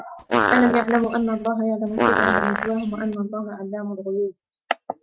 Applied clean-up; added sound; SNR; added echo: neural mask model RNNoise.